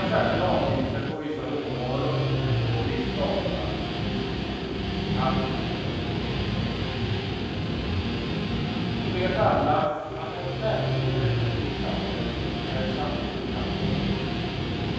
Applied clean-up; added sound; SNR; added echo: none; Guitar; -4 dB; reverberation time 1.2 s.